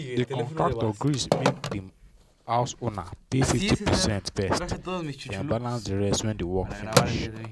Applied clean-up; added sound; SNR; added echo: none; Telephone; 3 dB; none.